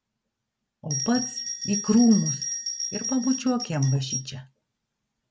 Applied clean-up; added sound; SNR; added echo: none; Bell; 6 dB; none.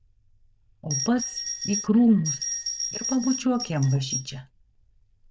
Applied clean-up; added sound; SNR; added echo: neural diffusion model UNIVERSE++.